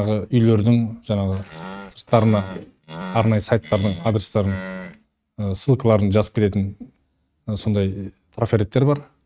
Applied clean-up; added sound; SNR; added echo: neural mask model RNNoise.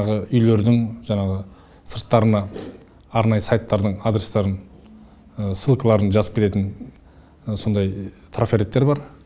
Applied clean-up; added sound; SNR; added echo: none; none; none; none.